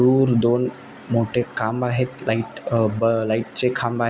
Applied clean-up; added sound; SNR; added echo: none; none; none; none.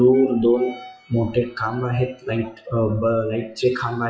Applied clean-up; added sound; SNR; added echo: classical method WPE with log-MMSE.